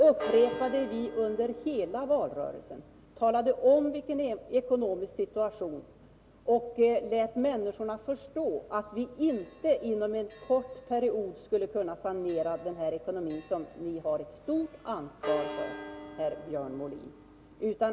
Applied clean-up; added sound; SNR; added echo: none; Church bell; 16 dB; none.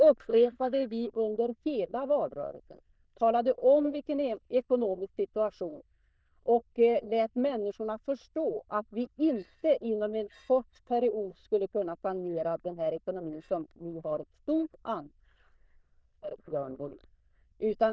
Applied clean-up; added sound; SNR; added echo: neural diffusion model UNIVERSE++.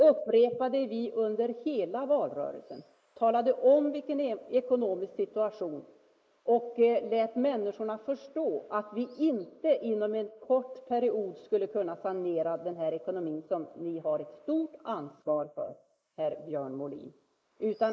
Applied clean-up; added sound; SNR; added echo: neural mask model Resemble Enhance denoiser.